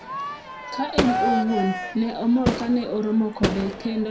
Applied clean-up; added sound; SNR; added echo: none; Crowd / Fireworks; 3 dB; reverberation time 0.2 s.